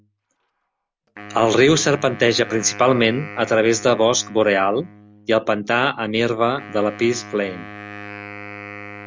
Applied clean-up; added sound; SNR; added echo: none; Wind instrument, woodwind instrument; 17 dB; none.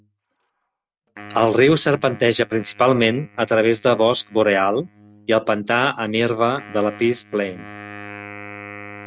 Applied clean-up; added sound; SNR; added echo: neural mask model RNNoise.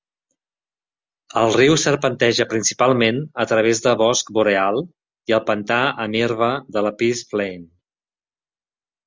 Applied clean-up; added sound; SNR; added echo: none; none; none; none.